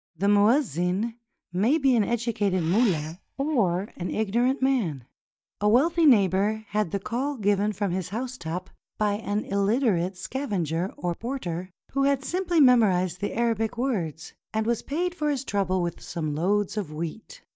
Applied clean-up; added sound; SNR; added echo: neural mask model DeepFilterNet 3.